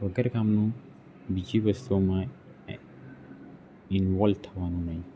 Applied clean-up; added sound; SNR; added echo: none; none; none; none.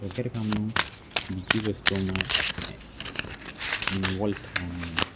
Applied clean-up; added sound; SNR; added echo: none; Domestic sounds, home sounds; -2 dB; none.